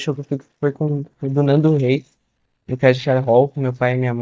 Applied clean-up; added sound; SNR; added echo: neural mask model DeepFilterNet 3.